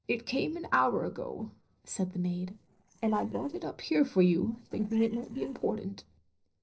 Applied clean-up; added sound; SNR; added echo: neural separator model SepFormer DNS4.